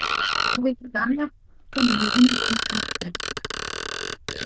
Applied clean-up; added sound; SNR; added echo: neural diffusion model UNIVERSE++.